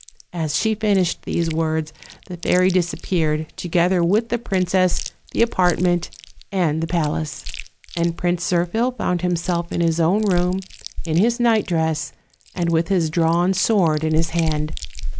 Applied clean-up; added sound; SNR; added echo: none; Chewing, mastication; 8 dB; none.